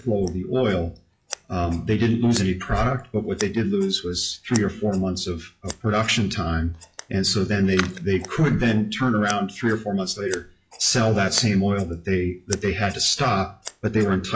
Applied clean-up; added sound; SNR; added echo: classical method log-MMSE.